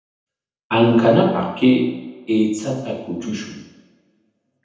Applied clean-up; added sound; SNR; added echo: none; none; none; reverberation time 0.9 s.